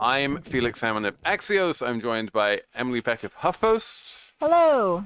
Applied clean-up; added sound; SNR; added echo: neural mask model RNNoise.